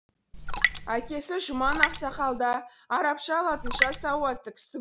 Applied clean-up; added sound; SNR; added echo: none; Raindrop; 0 dB; none.